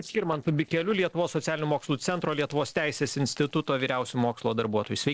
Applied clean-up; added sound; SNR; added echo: neural separator model SepFormer DNS4.